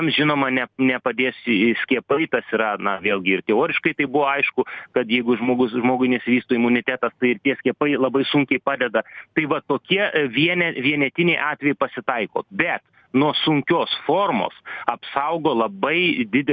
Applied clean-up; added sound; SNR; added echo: none; none; none; none.